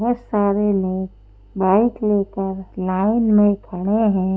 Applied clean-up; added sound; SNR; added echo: none; none; none; none.